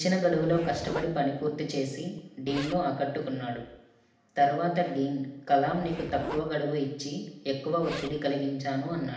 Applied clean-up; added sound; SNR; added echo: none; Zipper (clothing); 16 dB; reverberation time 0.8 s.